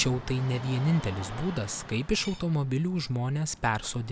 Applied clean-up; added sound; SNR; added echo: none; Cutlery, silverware / Dishes, pots, and pans; 19 dB; none.